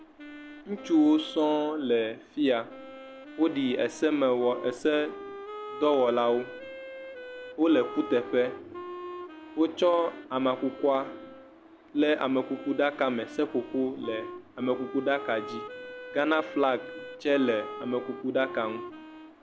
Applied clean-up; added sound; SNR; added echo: none; Wind instrument, woodwind instrument; 14 dB; none.